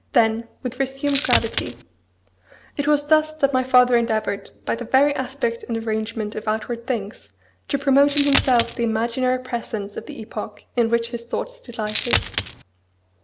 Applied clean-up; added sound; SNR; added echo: none; Coin (dropping); 3 dB; none.